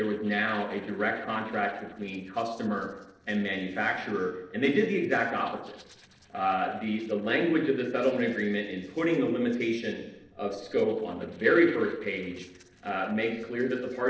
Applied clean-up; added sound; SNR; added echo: neural separator model SepFormer DNS4.